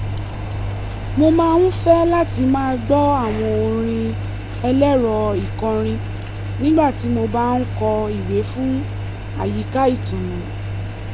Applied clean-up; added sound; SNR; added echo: none; Engine; 6 dB; none.